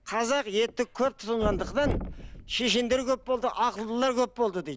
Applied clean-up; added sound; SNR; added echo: none; Thump, thud; 11 dB; none.